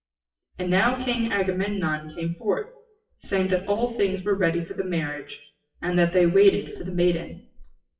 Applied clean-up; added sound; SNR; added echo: classical method WPE with log-MMSE.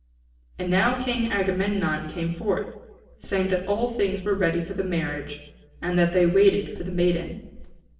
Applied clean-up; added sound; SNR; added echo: neural separator model SepFormer DNS4.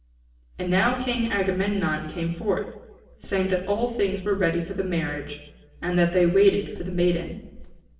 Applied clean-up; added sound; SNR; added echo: none; Knock; 18 dB; reverberation time 0.8 s.